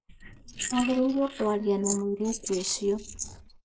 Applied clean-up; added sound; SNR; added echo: neural mask model Resemble Enhance denoiser.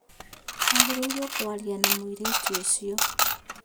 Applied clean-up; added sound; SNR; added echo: none; Coin (dropping) / Mechanisms; -5 dB; none.